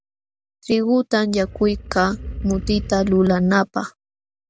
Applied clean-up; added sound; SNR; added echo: none; Animal; 12 dB; none.